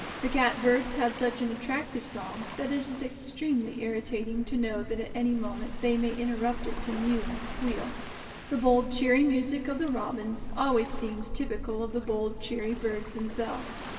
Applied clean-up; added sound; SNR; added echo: none; Waves, surf; 8 dB; reverberation time 2.4 s.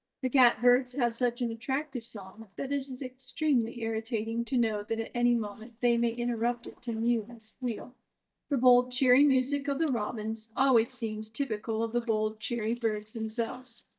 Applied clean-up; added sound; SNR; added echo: neural mask model DeepFilterNet 3.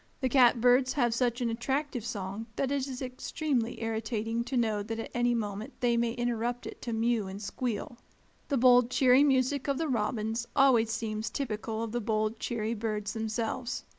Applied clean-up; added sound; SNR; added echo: none; none; none; none.